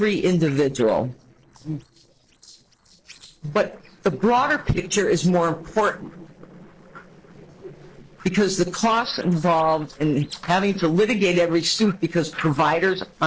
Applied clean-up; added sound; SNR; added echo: neural separator model SepFormer DNS4.